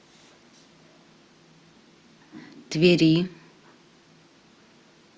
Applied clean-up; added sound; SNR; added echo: none; none; none; none.